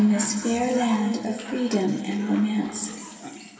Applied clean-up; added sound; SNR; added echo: none; Cough; 15 dB; reverberation time 2.5 s.